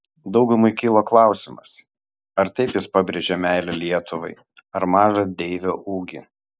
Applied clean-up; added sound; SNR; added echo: none; Hi-hat; 12 dB; none.